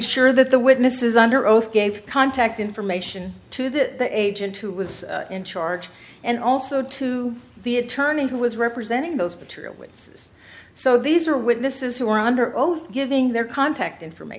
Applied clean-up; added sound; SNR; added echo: none; none; none; none.